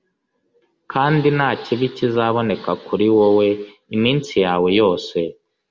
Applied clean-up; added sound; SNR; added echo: none; none; none; none.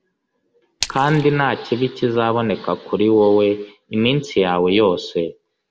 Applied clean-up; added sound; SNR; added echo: none; Splash, splatter; 13 dB; none.